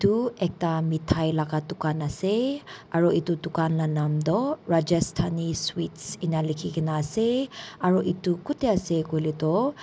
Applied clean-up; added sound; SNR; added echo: none; none; none; none.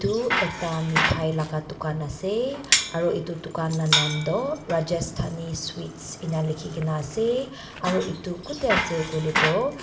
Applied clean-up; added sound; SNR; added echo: none; Bicycle; 3 dB; reverberation time 2.6 s.